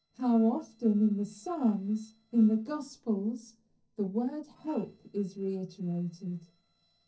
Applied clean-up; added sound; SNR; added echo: neural separator model SepFormer DNS4.